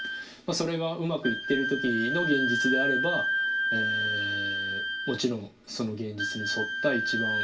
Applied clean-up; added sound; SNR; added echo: none; Wind instrument, woodwind instrument; -1 dB; reverberation time 0.2 s.